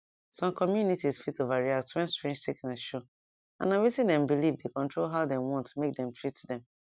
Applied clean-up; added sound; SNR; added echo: none; none; none; none.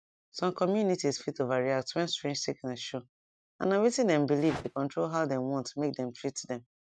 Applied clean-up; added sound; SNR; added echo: neural mask model RNNoise.